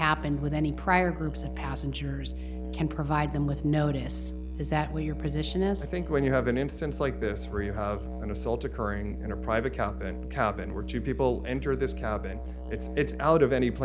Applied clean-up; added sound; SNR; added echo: none; Musical instrument; 6 dB; none.